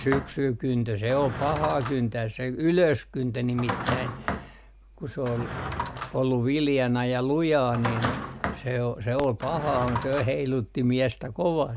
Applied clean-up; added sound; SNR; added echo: none; Drawer open or close; 9 dB; none.